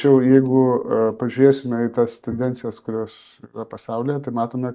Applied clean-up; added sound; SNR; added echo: neural mask model DeepFilterNet 3.